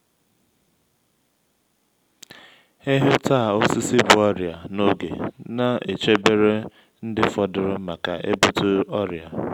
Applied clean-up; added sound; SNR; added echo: none; none; none; none.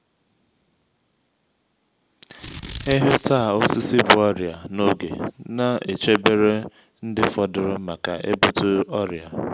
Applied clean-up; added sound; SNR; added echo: none; Scissors; 10 dB; none.